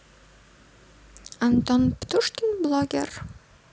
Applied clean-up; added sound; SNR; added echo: none; none; none; none.